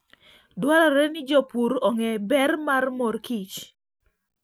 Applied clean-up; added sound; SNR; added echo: none; none; none; none.